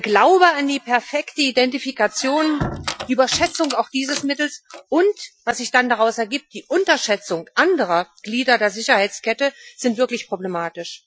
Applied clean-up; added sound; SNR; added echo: classical method Wiener filter.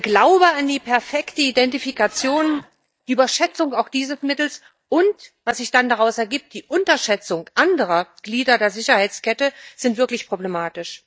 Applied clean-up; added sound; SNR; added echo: neural mask model DeepFilterNet 3.